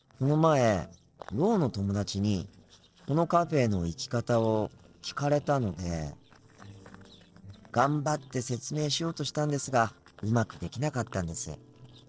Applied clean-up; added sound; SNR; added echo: neural separator model SepFormer DNS4.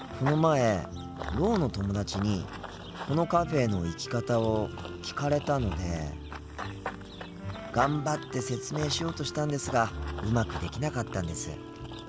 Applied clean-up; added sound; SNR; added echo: none; Run / Bird vocalization, bird call, bird song; 14 dB; none.